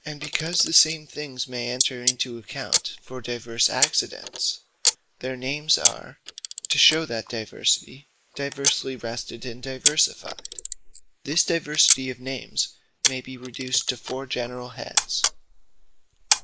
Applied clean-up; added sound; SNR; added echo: neural mask model Resemble Enhance denoiser.